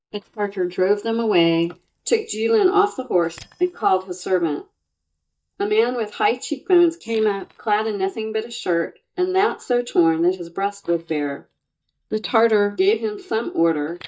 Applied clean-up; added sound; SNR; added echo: neural mask model DeepFilterNet 3.